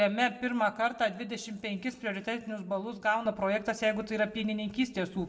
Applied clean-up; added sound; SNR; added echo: none; none; none; reverberation time 0.6 s.